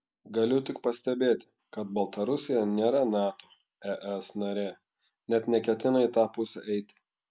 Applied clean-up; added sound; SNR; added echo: none; none; none; none.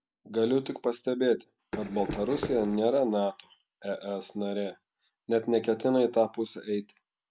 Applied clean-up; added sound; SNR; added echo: none; Run; 8 dB; none.